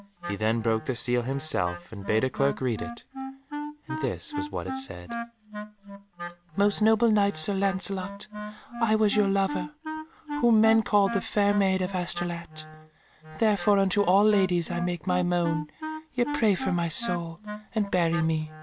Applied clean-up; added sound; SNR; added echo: none; Wind instrument, woodwind instrument; 11 dB; none.